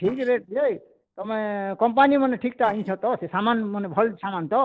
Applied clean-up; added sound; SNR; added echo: neural separator model SepFormer DNS4.